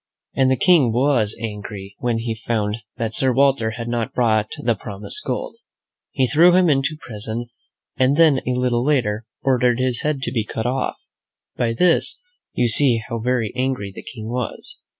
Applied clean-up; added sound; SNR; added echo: none; none; none; none.